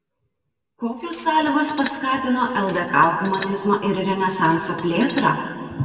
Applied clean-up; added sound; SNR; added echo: none; Tools; 15 dB; reverberation time 2.2 s.